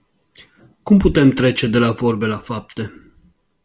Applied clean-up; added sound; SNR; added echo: none; none; none; none.